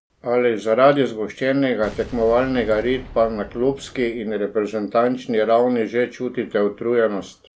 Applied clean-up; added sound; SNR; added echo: none; Boom; 19 dB; none.